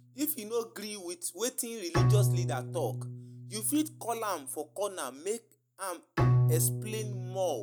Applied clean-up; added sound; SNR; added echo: none; Bowed string instrument; -3 dB; none.